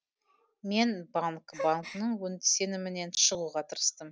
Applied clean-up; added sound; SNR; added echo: none; Gasp; 15 dB; none.